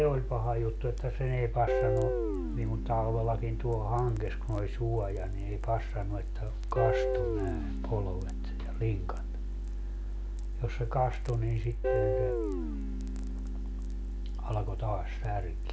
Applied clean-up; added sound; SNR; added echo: none; Guitar; 6 dB; none.